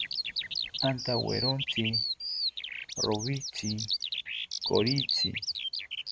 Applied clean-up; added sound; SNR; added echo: neural mask model RNNoise.